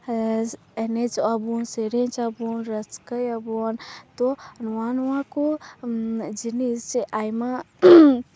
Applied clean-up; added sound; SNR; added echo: none; none; none; none.